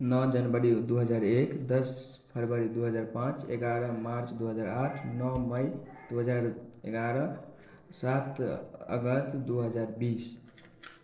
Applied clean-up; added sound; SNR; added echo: neural separator model SepFormer DNS4.